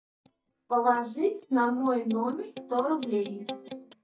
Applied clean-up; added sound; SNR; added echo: neural mask model DeepFilterNet 3.